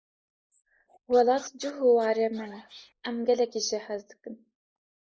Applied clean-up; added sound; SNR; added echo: neural mask model Resemble Enhance denoiser.